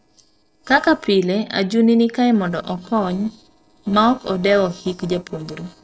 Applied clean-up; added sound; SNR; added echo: neural separator model SepFormer DNS4.